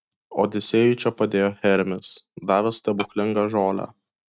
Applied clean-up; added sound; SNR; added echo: neural mask model RNNoise.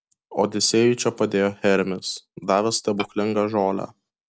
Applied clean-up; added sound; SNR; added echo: none; Tap / Glass; 12 dB; none.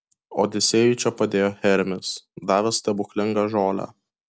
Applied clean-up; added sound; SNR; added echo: none; none; none; none.